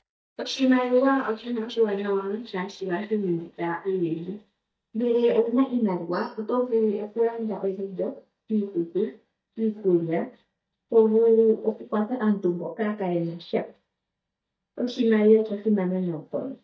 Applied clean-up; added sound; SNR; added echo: neural mask model DeepFilterNet 3.